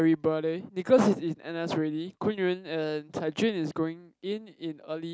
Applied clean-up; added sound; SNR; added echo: none; none; none; none.